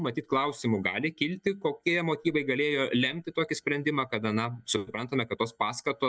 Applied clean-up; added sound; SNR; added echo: neural mask model DeepFilterNet 3.